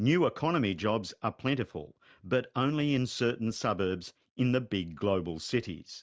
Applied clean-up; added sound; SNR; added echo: none; none; none; none.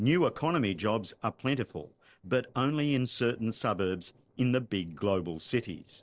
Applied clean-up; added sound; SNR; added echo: neural separator model SepFormer DNS4.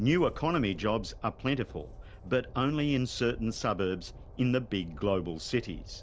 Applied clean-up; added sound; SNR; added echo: none; Train; 15 dB; none.